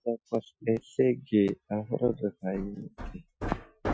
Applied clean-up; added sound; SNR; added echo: classical method Wiener filter.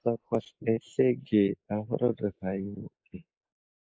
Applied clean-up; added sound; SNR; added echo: neural mask model Resemble Enhance denoiser.